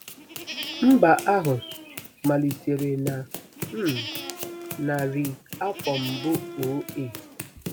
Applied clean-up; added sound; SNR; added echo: none; Run + Livestock, farm animals, working animals; 11 dB; none.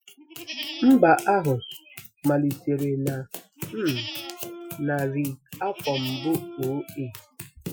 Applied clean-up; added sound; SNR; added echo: classical method Wiener filter.